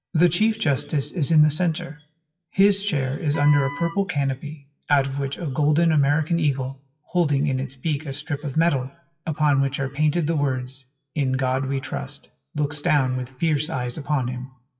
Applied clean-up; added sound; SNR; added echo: classical method WPE with log-MMSE.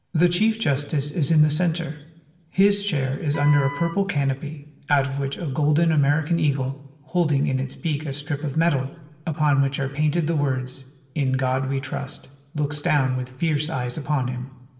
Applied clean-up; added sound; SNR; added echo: none; Wind instrument, woodwind instrument; 13 dB; reverberation time 0.8 s.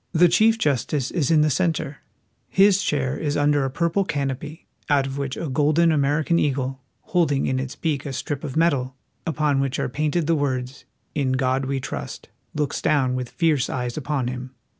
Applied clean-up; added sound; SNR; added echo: none; none; none; none.